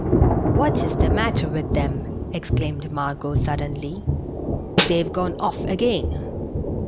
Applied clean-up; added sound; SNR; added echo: none; Snare drum + Thunder / Rain; -4 dB; none.